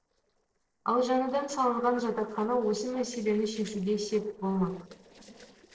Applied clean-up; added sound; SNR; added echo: neural separator model SepFormer DNS4.